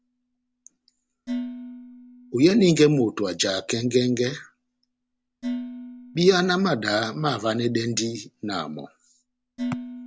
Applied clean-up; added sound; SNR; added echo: none; Dishes, pots, and pans; 14 dB; none.